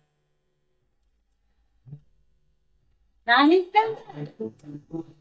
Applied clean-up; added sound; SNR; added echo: neural mask model DeepFilterNet 3.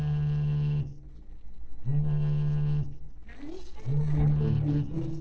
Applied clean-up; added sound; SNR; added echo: neural separator model SepFormer DNS4.